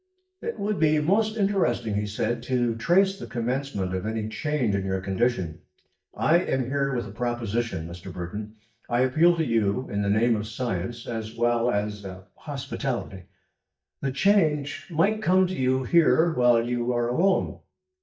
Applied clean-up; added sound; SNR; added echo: neural mask model DeepFilterNet 3.